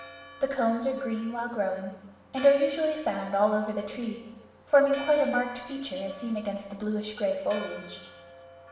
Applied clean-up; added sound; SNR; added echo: none; Church bell; 18 dB; reverberation time 1.0 s.